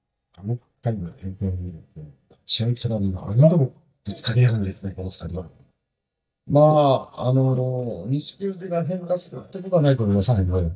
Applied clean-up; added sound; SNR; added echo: neural mask model DeepFilterNet 3.